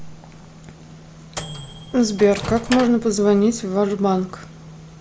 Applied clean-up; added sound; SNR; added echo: none; Microwave oven; 11 dB; none.